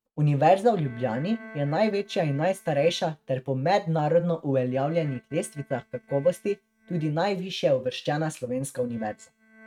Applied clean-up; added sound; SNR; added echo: neural mask model RNNoise.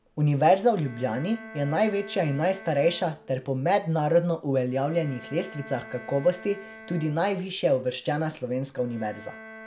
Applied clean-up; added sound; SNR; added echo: none; Bowed string instrument; 20 dB; none.